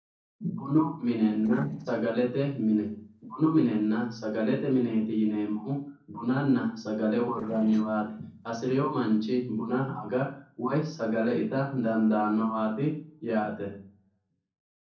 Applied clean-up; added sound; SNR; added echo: neural separator model SepFormer DNS4.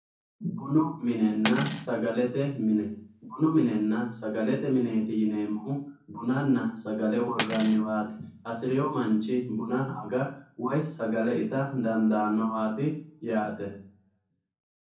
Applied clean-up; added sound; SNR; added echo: none; Cutlery, silverware; 10 dB; reverberation time 0.6 s.